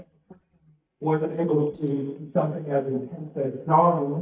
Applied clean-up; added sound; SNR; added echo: neural mask model DeepFilterNet 3.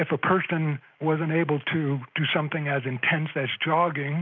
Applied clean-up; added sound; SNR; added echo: none; none; none; none.